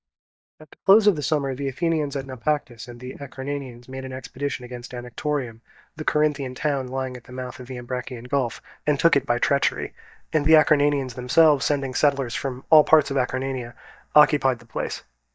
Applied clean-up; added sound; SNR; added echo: neural mask model DeepFilterNet 3.